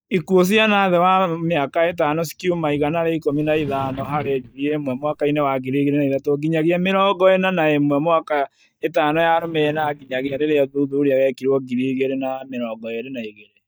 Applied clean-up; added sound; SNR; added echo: neural mask model DeepFilterNet 3.